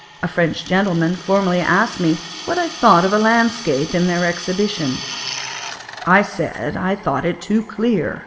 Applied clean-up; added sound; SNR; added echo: none; Drill; 14 dB; reverberation time 1.3 s.